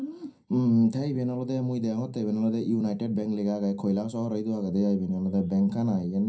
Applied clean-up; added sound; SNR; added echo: none; none; none; reverberation time 0.3 s.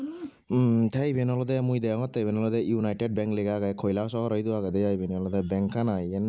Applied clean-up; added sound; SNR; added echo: none; none; none; none.